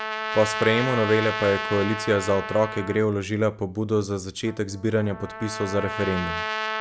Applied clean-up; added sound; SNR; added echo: none; Trumpet; 7 dB; none.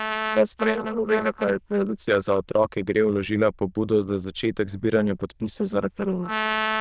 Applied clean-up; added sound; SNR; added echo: neural diffusion model UNIVERSE++.